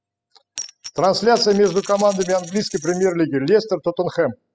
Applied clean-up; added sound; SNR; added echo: classical method spectral subtraction.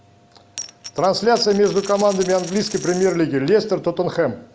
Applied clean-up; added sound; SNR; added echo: none; Coin (dropping); 15 dB; none.